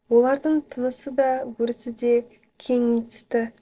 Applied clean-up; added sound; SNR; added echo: neural separator model SepFormer DNS4.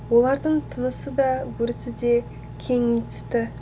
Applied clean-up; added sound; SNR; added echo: none; Engine; 13 dB; none.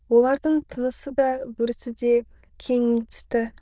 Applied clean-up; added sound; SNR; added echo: neural diffusion model UNIVERSE++.